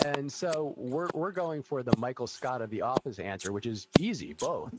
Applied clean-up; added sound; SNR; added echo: neural mask model RNNoise.